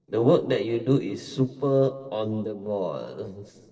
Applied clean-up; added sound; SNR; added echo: neural separator model SepFormer DNS4.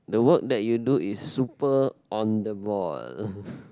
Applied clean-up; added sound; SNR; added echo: none; none; none; none.